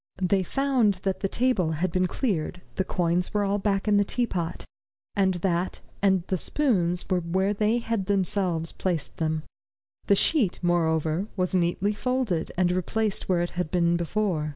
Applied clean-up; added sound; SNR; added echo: none; none; none; none.